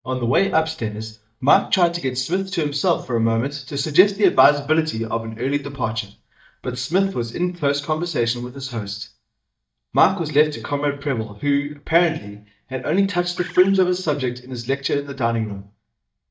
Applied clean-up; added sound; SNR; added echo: neural mask model DeepFilterNet 3.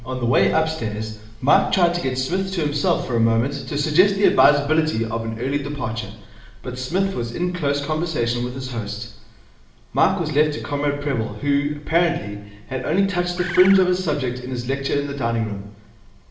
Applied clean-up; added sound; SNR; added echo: none; Bird; 8 dB; reverberation time 0.9 s.